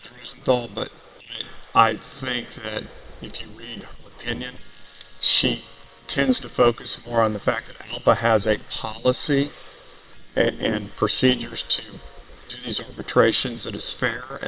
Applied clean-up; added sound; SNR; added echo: neural separator model SepFormer WHAM!.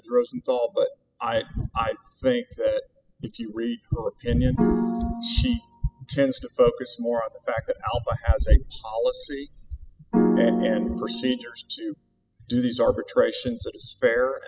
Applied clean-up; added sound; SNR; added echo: classical method spectral subtraction.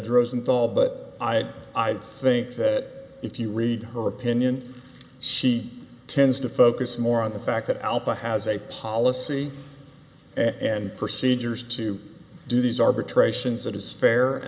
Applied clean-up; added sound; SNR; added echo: none; none; none; none.